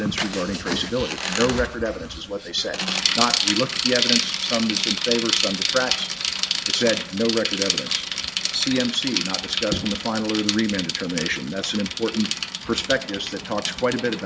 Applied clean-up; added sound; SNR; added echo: none; Bicycle; 1 dB; none.